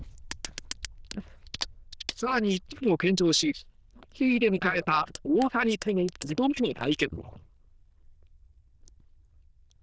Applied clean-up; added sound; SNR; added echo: neural diffusion model UNIVERSE++.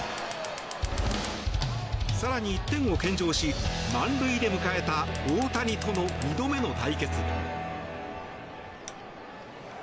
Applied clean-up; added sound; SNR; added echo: none; Fire; 17 dB; none.